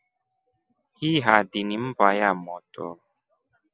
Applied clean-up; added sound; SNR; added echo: none; none; none; none.